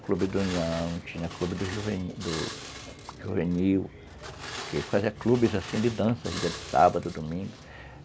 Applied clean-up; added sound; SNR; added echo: none; Glass; 13 dB; none.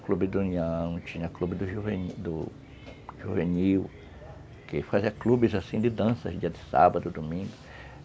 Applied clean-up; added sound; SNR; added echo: none; none; none; none.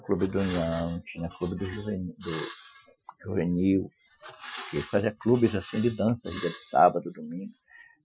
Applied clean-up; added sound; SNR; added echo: classical method Wiener filter.